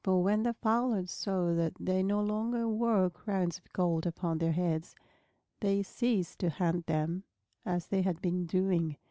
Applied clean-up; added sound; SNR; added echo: none; none; none; none.